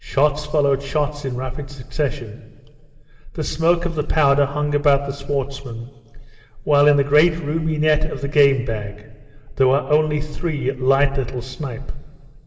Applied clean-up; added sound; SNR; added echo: none; none; none; reverberation time 2.7 s.